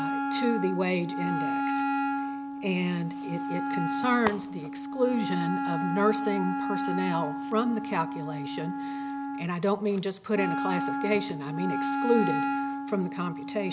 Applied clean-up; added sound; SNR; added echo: none; Wind instrument, woodwind instrument; 1 dB; none.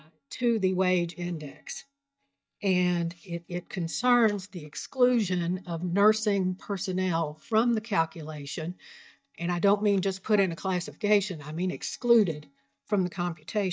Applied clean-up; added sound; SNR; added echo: neural mask model DeepFilterNet 3.